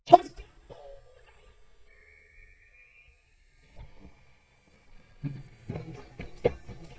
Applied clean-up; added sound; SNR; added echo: neural mask model DeepFilterNet 3.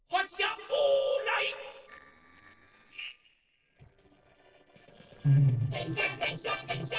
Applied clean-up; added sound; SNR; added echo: neural separator model SepFormer DNS4.